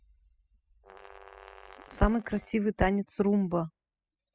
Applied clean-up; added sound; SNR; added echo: classical method spectral subtraction.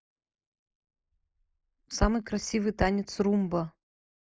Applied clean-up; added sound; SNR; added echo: neural mask model Resemble Enhance denoiser.